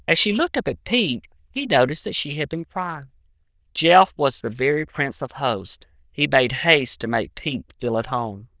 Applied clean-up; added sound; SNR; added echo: neural diffusion model UNIVERSE++.